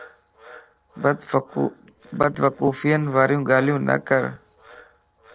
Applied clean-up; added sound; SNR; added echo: neural separator model SepFormer DNS4.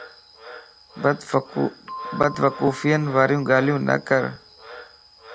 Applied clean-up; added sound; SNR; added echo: none; Frog + Percussion; 16 dB; none.